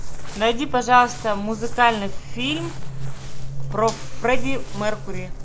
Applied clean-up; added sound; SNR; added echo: none; Crumpling, crinkling; 2 dB; none.